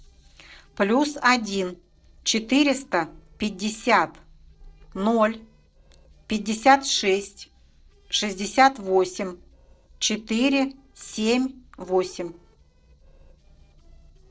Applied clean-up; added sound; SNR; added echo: neural separator model SepFormer DNS4.